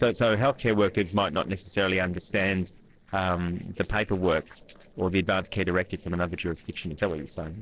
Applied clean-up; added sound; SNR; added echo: neural separator model SepFormer DNS4.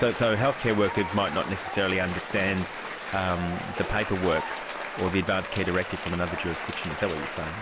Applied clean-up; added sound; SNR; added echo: none; Applause / Cheering; 7 dB; none.